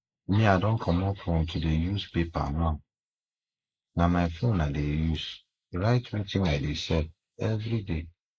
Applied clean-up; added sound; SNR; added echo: neural mask model Resemble Enhance denoiser.